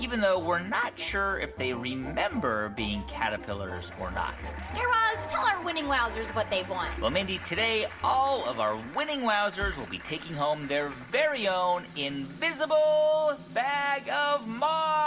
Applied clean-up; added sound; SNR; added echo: none; none; none; reverberation time 2.2 s.